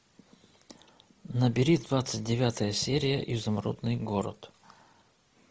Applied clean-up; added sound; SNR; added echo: none; none; none; none.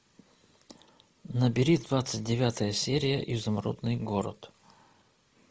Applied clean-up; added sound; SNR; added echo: neural mask model Resemble Enhance denoiser.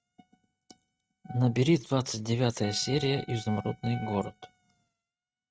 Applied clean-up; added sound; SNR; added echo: neural mask model RNNoise.